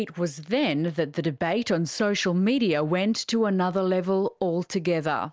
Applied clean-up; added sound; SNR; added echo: none; none; none; none.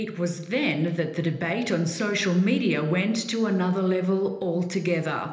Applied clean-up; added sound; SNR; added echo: none; none; none; reverberation time 1.0 s.